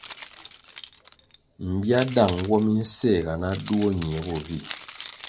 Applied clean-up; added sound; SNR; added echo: none; Keys jangling; 14 dB; none.